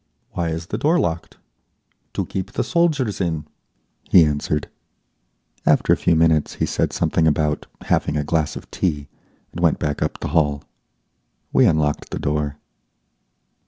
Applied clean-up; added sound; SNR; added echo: none; none; none; none.